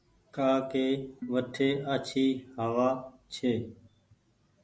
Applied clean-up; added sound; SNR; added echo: none; Organ; 16 dB; none.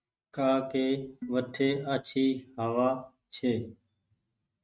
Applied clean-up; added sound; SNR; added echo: neural mask model RNNoise.